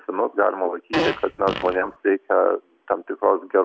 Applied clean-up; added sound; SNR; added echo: none; Fart; 6 dB; none.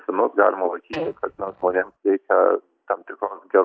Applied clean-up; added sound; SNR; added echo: neural mask model DeepFilterNet 3.